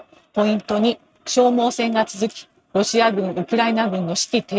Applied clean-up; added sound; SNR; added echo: neural mask model RNNoise.